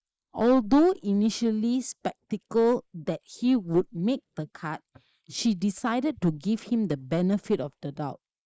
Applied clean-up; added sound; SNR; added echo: neural mask model Resemble Enhance denoiser.